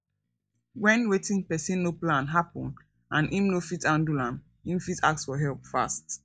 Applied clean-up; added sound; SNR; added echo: neural mask model DeepFilterNet 3.